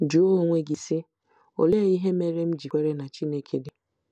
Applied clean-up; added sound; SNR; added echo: none; none; none; none.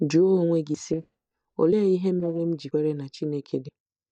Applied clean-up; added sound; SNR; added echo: neural mask model DeepFilterNet 3.